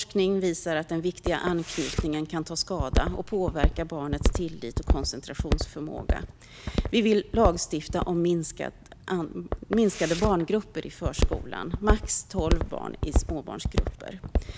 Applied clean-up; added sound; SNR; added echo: none; Walk, footsteps; 1 dB; none.